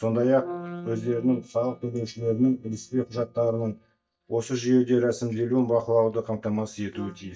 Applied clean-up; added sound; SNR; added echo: neural mask model DeepFilterNet 3.